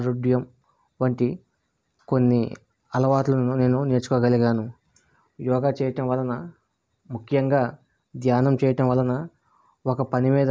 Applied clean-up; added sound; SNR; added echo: none; none; none; none.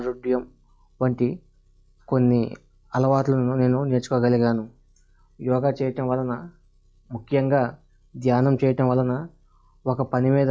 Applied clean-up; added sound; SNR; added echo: classical method log-MMSE.